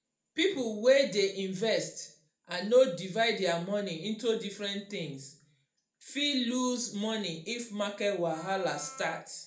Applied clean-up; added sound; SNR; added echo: none; Wind instrument, woodwind instrument; 19 dB; reverberation time 0.4 s.